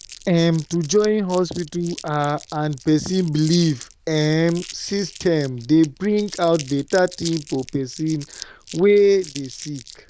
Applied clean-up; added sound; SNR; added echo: neural diffusion model UNIVERSE++.